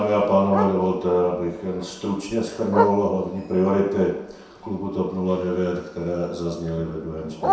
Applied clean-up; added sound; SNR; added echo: none; Bark; 8 dB; reverberation time 0.7 s.